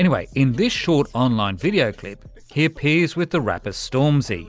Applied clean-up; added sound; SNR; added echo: none; none; none; none.